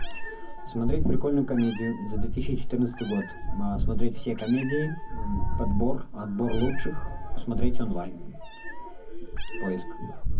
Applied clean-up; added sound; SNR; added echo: none; Meow; -4 dB; reverberation time 0.3 s.